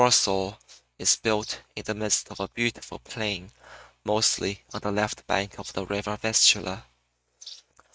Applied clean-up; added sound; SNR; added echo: neural mask model RNNoise.